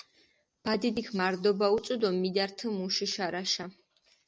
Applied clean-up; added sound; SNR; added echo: none; none; none; none.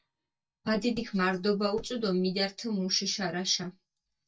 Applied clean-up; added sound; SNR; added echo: neural mask model DeepFilterNet 3.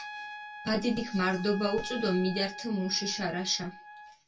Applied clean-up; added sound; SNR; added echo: none; Trumpet; 12 dB; reverberation time 0.1 s.